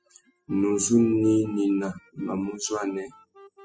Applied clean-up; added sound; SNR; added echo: classical method spectral subtraction.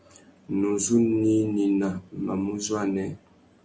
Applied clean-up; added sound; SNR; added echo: none; none; none; none.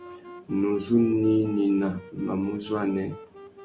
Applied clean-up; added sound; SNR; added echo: none; Wind instrument, woodwind instrument; 19 dB; none.